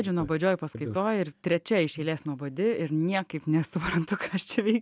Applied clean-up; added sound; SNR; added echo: none; none; none; none.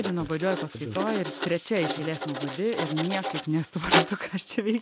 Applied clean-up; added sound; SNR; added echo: none; Writing; 3 dB; none.